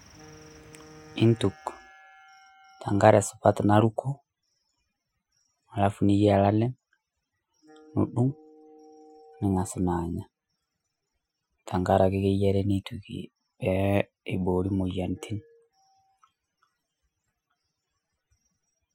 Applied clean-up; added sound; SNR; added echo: classical method Wiener filter.